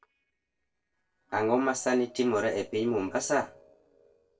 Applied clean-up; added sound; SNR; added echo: neural separator model SepFormer DNS4.